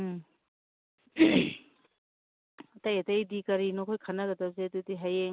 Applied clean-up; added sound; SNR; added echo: none; none; none; none.